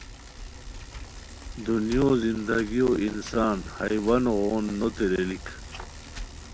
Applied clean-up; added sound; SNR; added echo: none; Bicycle; 13 dB; none.